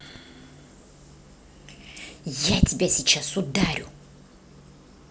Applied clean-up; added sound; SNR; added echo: none; none; none; none.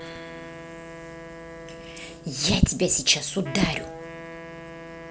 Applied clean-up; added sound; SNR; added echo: none; Wind instrument, woodwind instrument; 12 dB; none.